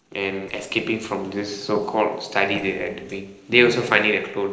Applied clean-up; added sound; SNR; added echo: neural separator model SepFormer DNS4.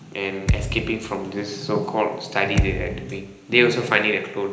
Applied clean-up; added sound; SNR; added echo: none; Thump, thud; 2 dB; reverberation time 0.9 s.